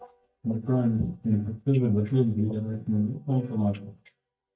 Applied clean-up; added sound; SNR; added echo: neural mask model DeepFilterNet 3.